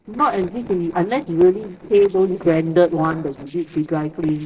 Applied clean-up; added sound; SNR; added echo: neural separator model SepFormer DNS4.